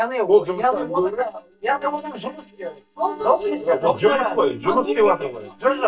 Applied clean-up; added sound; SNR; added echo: neural mask model DeepFilterNet 3.